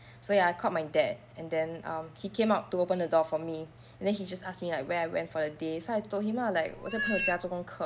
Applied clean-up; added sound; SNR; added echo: none; Meow; 4 dB; none.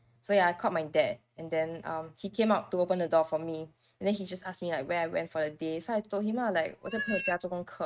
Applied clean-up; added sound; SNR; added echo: neural mask model RNNoise.